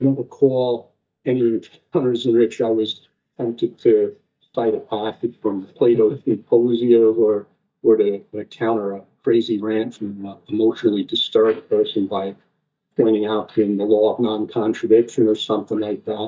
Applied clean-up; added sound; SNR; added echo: neural mask model DeepFilterNet 3.